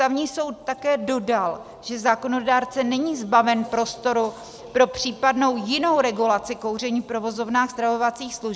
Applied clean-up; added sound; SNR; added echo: none; none; none; none.